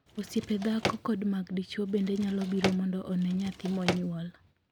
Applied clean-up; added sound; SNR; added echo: none; Drawer open or close; 7 dB; none.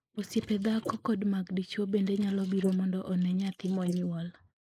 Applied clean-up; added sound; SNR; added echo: neural mask model Resemble Enhance denoiser.